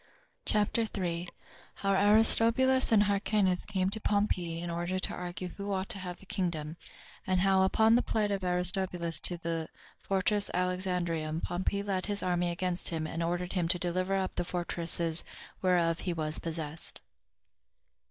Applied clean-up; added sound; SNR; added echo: neural mask model DeepFilterNet 3.